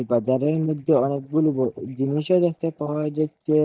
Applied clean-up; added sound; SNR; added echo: neural mask model DeepFilterNet 3.